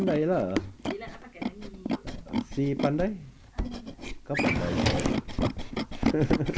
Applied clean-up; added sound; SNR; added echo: none; Tools + Drawer open or close; -1 dB; none.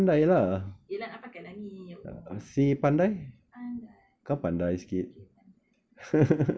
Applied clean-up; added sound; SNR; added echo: none; none; none; none.